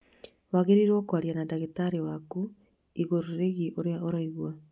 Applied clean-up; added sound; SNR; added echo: none; none; none; none.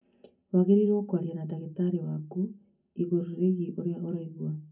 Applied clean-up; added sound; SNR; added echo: none; none; none; reverberation time 0.3 s.